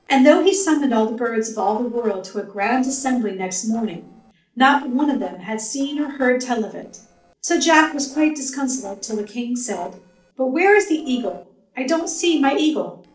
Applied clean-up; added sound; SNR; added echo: neural separator model SepFormer DNS4.